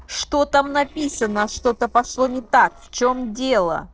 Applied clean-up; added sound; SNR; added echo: neural separator model SepFormer DNS4.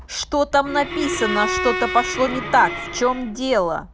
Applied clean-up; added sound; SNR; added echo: none; Bowed string instrument; 6 dB; none.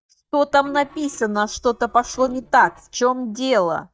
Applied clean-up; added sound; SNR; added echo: neural mask model DeepFilterNet 3.